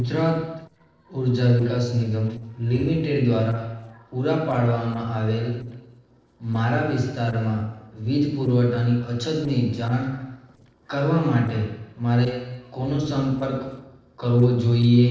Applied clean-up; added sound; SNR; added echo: neural separator model SepFormer DNS4.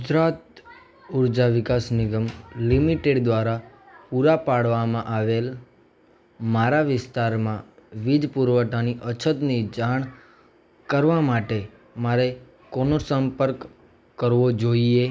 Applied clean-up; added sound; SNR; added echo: none; none; none; none.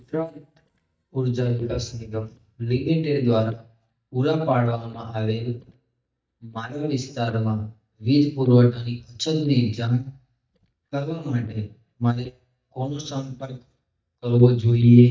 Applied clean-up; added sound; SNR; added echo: neural mask model DeepFilterNet 3.